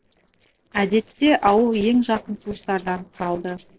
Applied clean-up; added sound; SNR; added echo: neural separator model SepFormer DNS4.